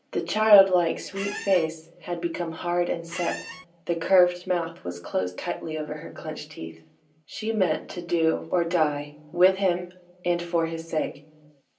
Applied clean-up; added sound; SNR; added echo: none; Squeak; 10 dB; reverberation time 0.3 s.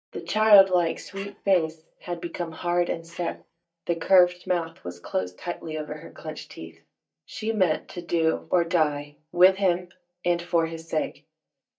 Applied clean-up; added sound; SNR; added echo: neural mask model DeepFilterNet 3.